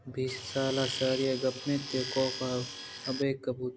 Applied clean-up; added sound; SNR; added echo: none; Tools; 8 dB; none.